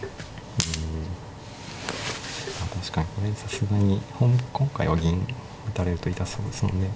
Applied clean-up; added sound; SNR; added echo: none; Coin (dropping) + Tap; 17 dB; none.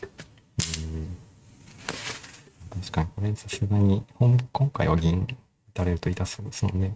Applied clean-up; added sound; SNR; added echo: neural mask model RNNoise.